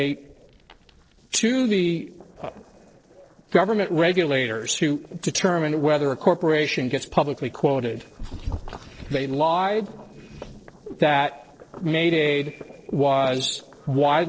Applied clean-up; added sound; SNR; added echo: neural separator model SepFormer DNS4.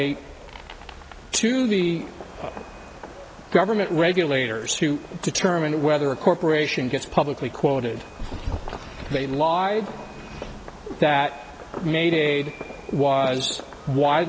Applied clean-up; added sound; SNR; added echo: none; Fireworks; 17 dB; none.